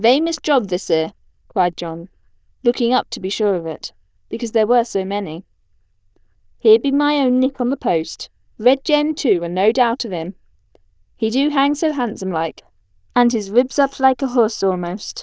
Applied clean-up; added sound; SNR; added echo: neural diffusion model UNIVERSE++.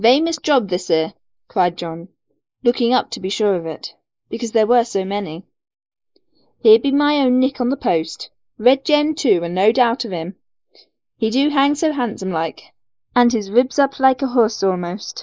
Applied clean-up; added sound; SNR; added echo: neural mask model Resemble Enhance denoiser.